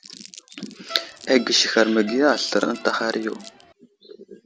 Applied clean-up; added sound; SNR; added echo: none; Crumpling, crinkling + Crowd; 18 dB; none.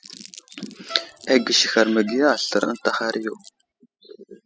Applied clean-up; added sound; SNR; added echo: classical method spectral subtraction.